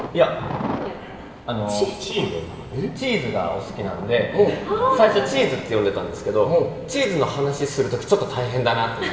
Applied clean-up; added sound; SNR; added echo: none; Thunder; 14 dB; reverberation time 2.1 s.